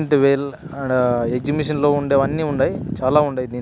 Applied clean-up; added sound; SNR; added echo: none; none; none; none.